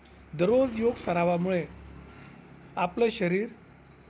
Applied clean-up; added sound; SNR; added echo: none; Engine; 19 dB; none.